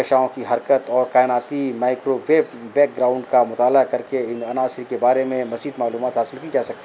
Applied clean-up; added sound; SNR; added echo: none; none; none; none.